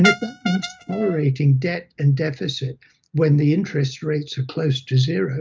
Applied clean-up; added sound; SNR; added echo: neural mask model RNNoise.